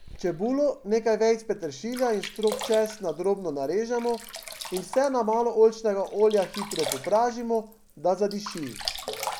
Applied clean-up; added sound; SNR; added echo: none; Sink (filling or washing); 13 dB; none.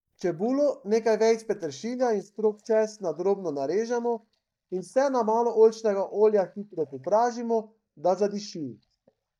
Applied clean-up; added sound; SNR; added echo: neural mask model DeepFilterNet 3.